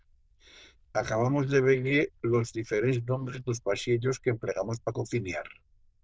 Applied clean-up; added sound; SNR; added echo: neural diffusion model UNIVERSE++.